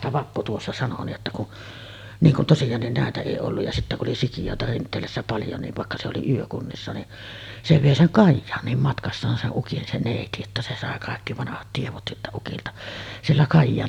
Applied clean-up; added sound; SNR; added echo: none; none; none; none.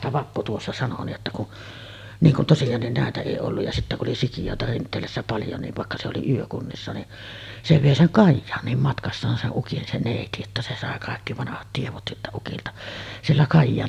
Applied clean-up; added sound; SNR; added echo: none; Cowbell; 18 dB; none.